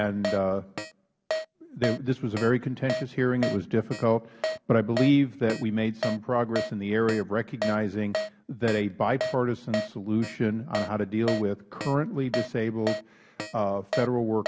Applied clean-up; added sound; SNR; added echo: none; Keyboard (musical); 8 dB; none.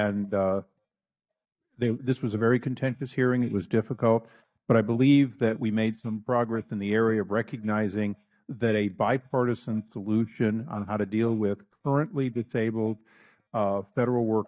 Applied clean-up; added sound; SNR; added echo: neural mask model DeepFilterNet 3.